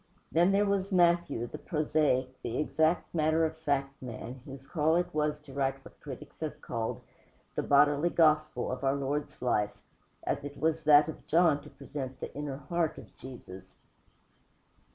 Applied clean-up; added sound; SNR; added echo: none; none; none; none.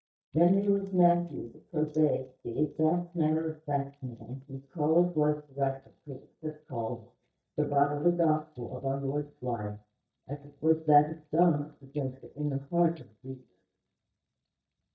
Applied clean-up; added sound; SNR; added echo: neural mask model DeepFilterNet 3.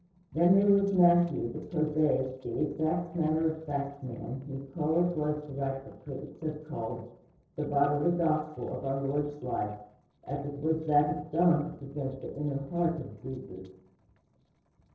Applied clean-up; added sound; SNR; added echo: neural separator model SepFormer DNS4.